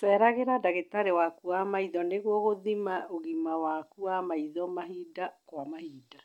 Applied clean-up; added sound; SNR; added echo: none; none; none; none.